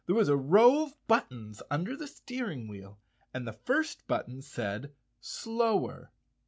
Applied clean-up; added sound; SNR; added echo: none; none; none; none.